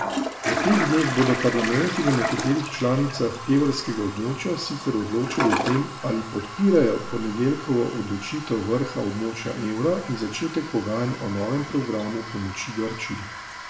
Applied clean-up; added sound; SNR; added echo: none; Toilet flush; 7 dB; reverberation time 0.6 s.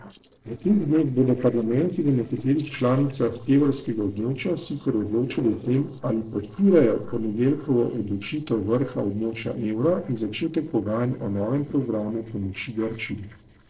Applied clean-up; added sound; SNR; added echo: neural separator model SepFormer DNS4.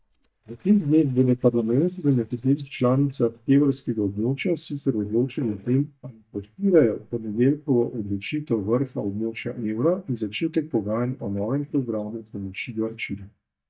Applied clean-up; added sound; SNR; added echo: neural mask model DeepFilterNet 3.